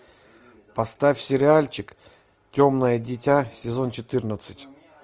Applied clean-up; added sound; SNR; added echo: none; none; none; none.